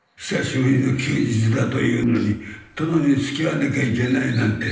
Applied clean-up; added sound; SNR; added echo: neural separator model SepFormer DNS4.